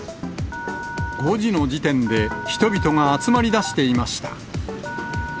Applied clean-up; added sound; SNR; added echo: none; Telephone; 12 dB; none.